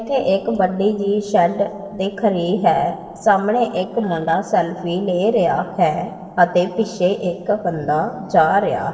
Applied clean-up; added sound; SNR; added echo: neural separator model SepFormer DNS4.